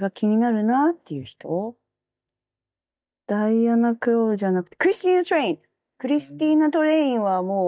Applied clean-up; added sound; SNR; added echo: neural mask model DeepFilterNet 3.